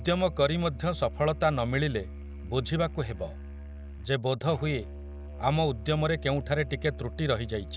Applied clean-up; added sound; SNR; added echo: none; Musical instrument; 11 dB; none.